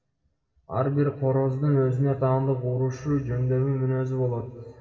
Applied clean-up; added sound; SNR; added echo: none; none; none; reverberation time 1.8 s.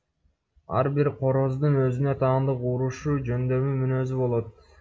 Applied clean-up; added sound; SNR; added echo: none; none; none; none.